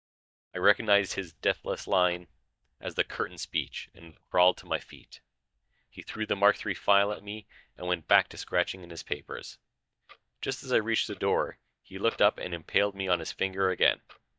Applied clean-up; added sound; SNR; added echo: neural mask model DeepFilterNet 3.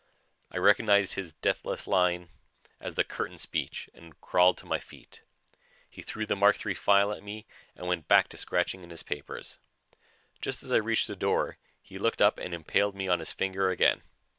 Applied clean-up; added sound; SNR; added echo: none; none; none; none.